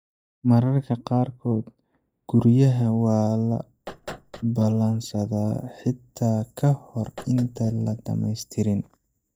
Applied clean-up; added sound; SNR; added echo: neural mask model DeepFilterNet 3.